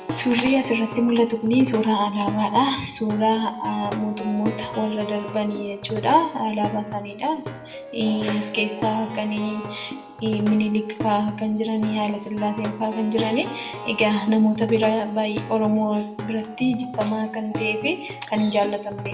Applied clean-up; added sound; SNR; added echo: none; Plucked string instrument; 11 dB; reverberation time 0.6 s.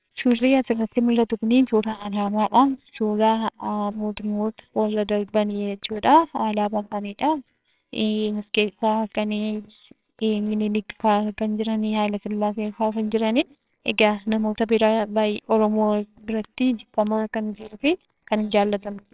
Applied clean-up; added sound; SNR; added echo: neural separator model SepFormer WHAMR!.